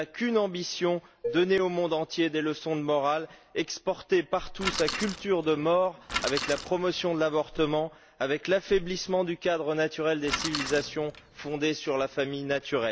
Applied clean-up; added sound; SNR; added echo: none; Dishes, pots, and pans + Bicycle; 8 dB; none.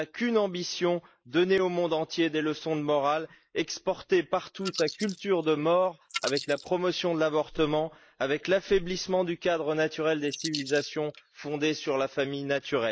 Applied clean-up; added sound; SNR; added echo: neural mask model Resemble Enhance denoiser.